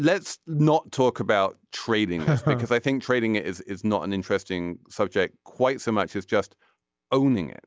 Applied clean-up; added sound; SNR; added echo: none; none; none; none.